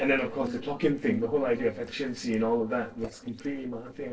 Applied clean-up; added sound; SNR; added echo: neural separator model SepFormer DNS4.